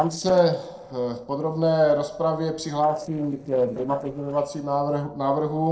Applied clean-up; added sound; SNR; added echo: neural separator model SepFormer DNS4.